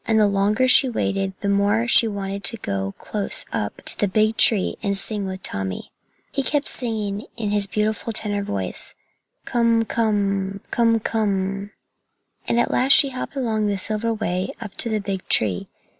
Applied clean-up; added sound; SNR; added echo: none; none; none; none.